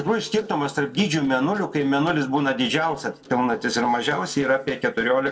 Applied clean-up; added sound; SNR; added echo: neural separator model SepFormer DNS4.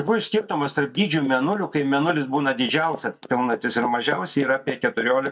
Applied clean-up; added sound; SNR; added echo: neural mask model DeepFilterNet 3.